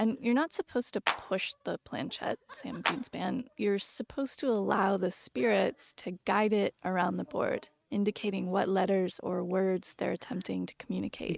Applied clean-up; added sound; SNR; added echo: neural mask model RNNoise.